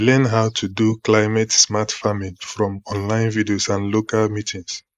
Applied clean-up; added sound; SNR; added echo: neural mask model Resemble Enhance denoiser.